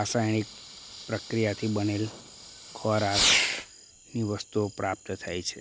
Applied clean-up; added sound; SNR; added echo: none; Fireworks; 3 dB; none.